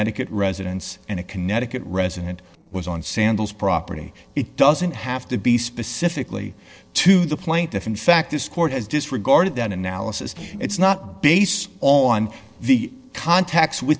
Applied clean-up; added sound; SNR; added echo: neural separator model SepFormer DNS4.